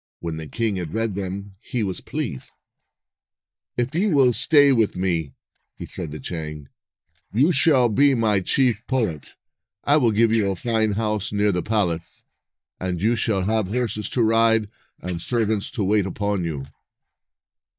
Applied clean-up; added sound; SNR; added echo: neural mask model DeepFilterNet 3.